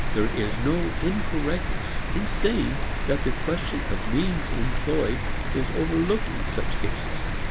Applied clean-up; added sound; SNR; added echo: none; Rain; -3 dB; none.